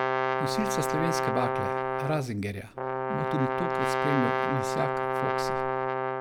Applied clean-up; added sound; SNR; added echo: none; Brass instrument; -4 dB; none.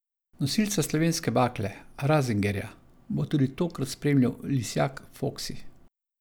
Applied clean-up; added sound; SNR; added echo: none; none; none; none.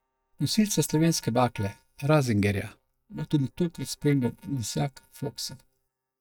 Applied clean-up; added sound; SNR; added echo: neural mask model DeepFilterNet 3.